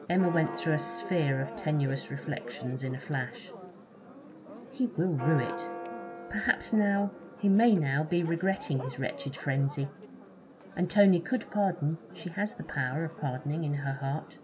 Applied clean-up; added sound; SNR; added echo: none; Church bell; 13 dB; none.